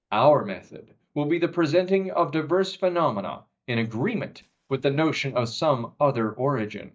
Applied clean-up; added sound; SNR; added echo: neural mask model DeepFilterNet 3.